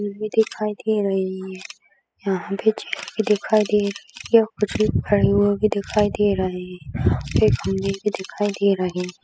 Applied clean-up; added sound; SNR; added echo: classical method spectral subtraction.